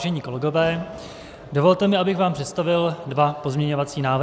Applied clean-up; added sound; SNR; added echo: none; none; none; none.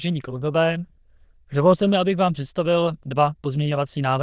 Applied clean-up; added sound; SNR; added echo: neural diffusion model UNIVERSE++.